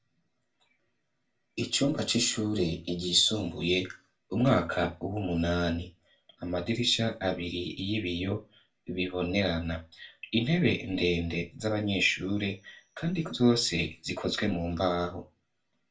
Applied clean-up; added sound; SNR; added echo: none; none; none; reverberation time 0.2 s.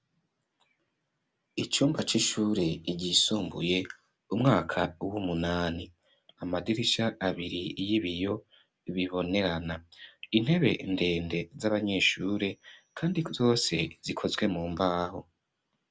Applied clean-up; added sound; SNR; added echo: none; none; none; none.